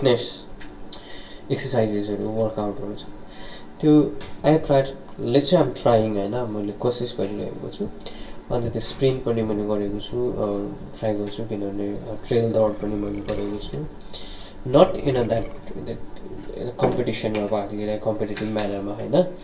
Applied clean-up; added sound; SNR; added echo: none; Burping, eructation; 18 dB; reverberation time 0.2 s.